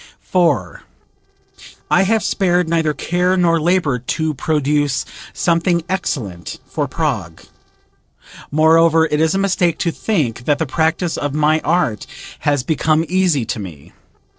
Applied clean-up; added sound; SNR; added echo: neural separator model SepFormer DNS4.